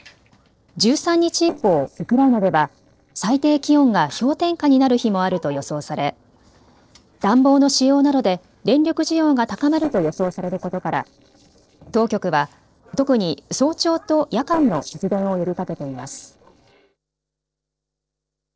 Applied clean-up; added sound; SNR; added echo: neural separator model SepFormer DNS4.